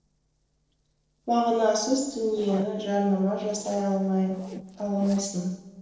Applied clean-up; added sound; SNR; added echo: neural separator model SepFormer DNS4.